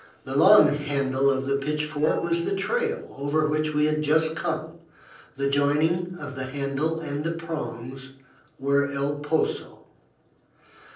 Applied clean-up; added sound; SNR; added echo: neural separator model SepFormer DNS4.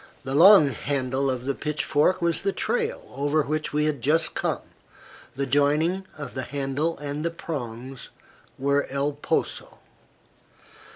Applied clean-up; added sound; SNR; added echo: none; none; none; none.